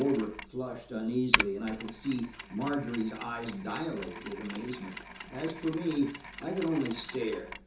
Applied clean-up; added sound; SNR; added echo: none; Mechanisms; 6 dB; reverberation time 0.6 s.